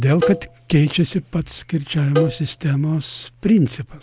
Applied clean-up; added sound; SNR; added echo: none; Cowbell; 9 dB; none.